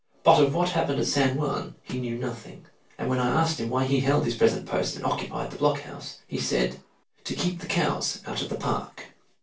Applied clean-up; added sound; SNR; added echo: none; Snare drum; 17 dB; reverberation time 0.2 s.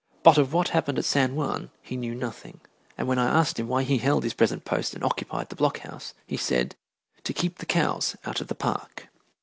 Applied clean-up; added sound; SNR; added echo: none; none; none; none.